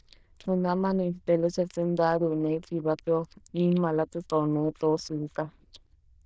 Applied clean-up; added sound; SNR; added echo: neural diffusion model UNIVERSE++.